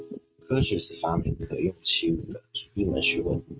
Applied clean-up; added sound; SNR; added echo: neural mask model RNNoise.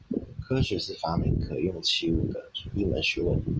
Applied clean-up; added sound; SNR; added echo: none; none; none; none.